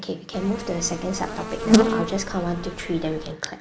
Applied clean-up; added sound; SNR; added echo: none; Insect; -3 dB; none.